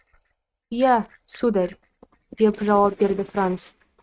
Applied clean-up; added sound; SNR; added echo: neural mask model RNNoise.